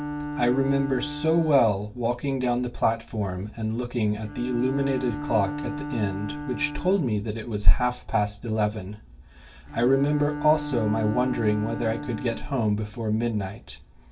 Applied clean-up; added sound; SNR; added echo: none; Bowed string instrument; 11 dB; reverberation time 0.2 s.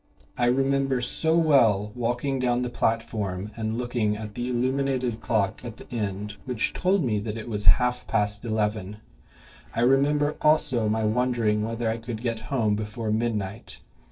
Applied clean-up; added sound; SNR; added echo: neural separator model SepFormer DNS4.